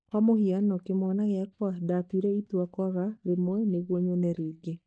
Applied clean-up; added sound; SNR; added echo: neural mask model DeepFilterNet 3.